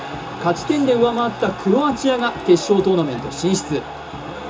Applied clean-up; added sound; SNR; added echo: none; Crowd; 19 dB; reverberation time 0.2 s.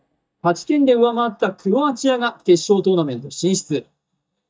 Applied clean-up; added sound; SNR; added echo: neural mask model DeepFilterNet 3.